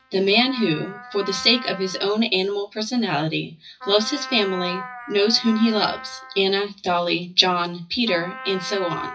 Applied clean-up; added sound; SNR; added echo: classical method WPE with log-MMSE.